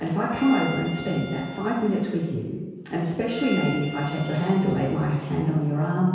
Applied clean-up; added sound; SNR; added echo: none; Bowed string instrument; 15 dB; reverberation time 1.2 s.